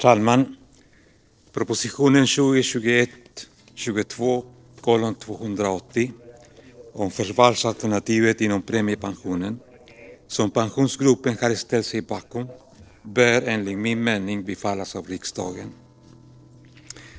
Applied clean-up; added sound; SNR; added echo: neural separator model SepFormer DNS4.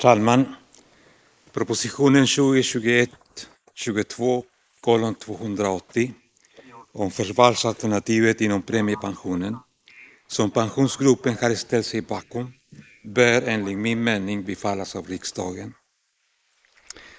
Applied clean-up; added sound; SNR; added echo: neural mask model Resemble Enhance denoiser.